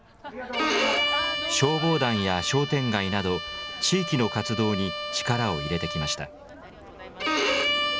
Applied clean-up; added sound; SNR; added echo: none; Bowed string instrument; 2 dB; none.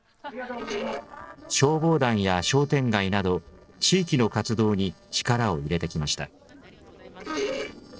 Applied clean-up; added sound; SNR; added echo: neural separator model SepFormer DNS4.